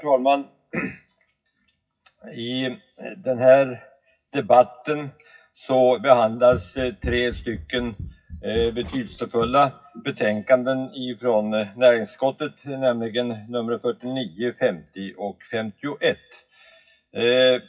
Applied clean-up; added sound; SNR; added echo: classical method WPE with log-MMSE.